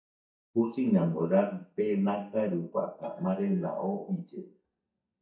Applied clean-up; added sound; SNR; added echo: neural mask model DeepFilterNet 3.